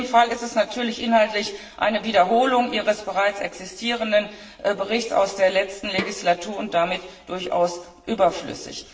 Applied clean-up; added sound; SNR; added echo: none; Snare drum; 14 dB; reverberation time 0.8 s.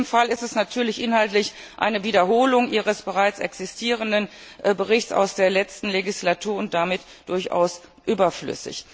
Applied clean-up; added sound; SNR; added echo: none; none; none; none.